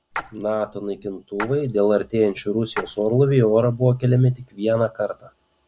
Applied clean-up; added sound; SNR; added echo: none; Splash, splatter; 16 dB; none.